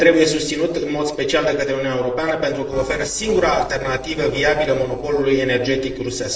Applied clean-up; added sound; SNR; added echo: neural separator model SepFormer DNS4.